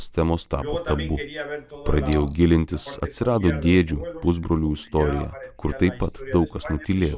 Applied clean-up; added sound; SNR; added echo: none; Coin (dropping); 20 dB; none.